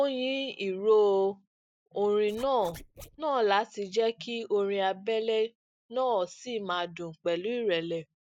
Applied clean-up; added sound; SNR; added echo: neural mask model Resemble Enhance denoiser.